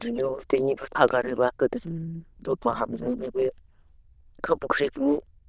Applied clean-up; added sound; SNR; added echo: neural diffusion model UNIVERSE++.